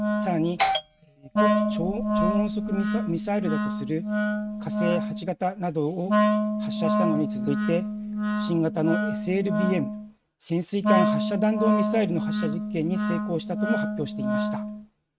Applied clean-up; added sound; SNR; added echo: neural mask model RNNoise.